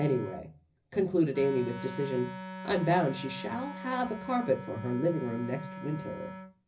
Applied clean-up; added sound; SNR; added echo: none; Wind instrument, woodwind instrument; 11 dB; reverberation time 0.4 s.